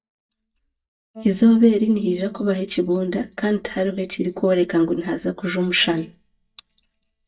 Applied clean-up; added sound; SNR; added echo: neural mask model DeepFilterNet 3.